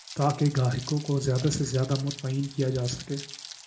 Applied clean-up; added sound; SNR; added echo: none; Rain; 15 dB; reverberation time 0.4 s.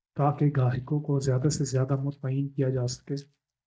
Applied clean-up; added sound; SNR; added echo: neural mask model DeepFilterNet 3.